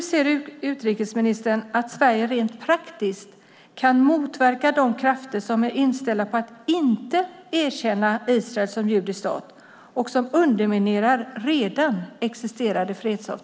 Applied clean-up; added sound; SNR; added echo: none; none; none; none.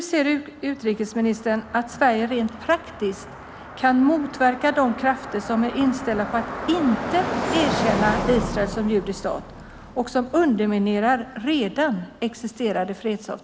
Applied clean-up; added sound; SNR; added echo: none; Car passing by; 9 dB; none.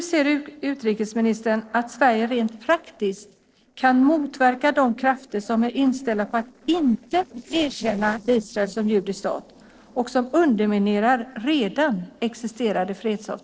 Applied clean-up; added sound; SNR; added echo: neural separator model SepFormer DNS4.